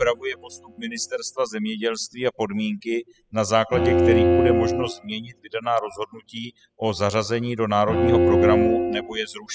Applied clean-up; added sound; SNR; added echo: classical method spectral subtraction.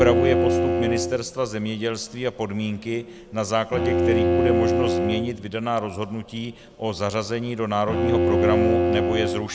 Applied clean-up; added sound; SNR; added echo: none; Bowed string instrument; -2 dB; none.